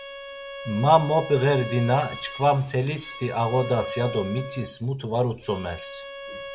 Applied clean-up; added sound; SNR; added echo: none; Bowed string instrument; 13 dB; none.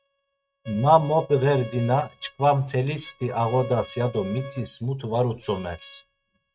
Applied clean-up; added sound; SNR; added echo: neural mask model RNNoise.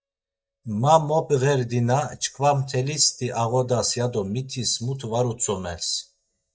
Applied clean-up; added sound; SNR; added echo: neural mask model DeepFilterNet 3.